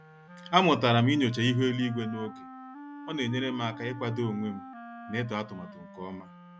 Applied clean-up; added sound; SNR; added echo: none; Wind instrument, woodwind instrument; 15 dB; none.